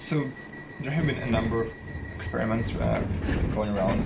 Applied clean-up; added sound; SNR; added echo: none; Subway, metro, underground; 1 dB; none.